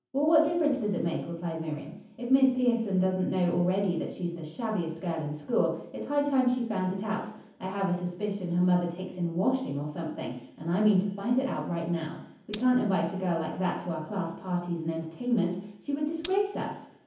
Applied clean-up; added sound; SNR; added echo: none; Glass; 14 dB; reverberation time 0.7 s.